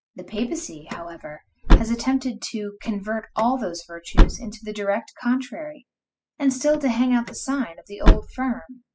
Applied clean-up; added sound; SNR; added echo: classical method spectral subtraction.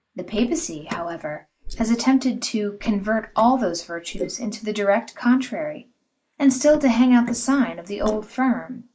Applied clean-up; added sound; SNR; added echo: neural mask model Resemble Enhance denoiser.